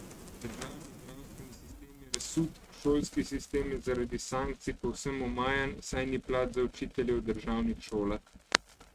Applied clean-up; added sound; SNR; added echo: neural mask model RNNoise.